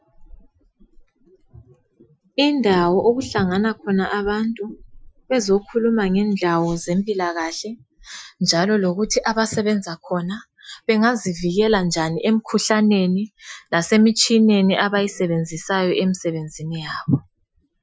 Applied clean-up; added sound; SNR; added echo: classical method Wiener filter.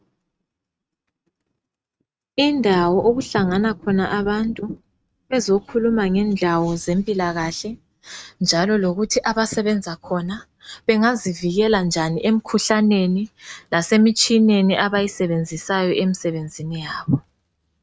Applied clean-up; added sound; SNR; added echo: neural mask model RNNoise.